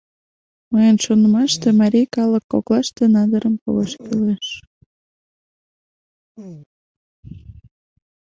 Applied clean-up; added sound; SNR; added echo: none; none; none; none.